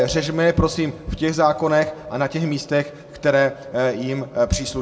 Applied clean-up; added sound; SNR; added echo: none; none; none; reverberation time 0.9 s.